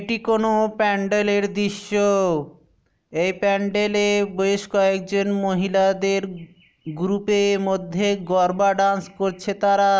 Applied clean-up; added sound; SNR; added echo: none; none; none; none.